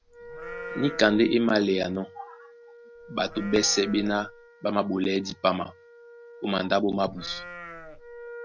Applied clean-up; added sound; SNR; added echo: none; Wind instrument, woodwind instrument + Livestock, farm animals, working animals; 15 dB; none.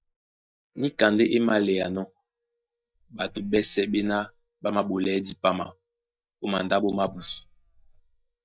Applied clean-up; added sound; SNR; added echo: neural mask model DeepFilterNet 3.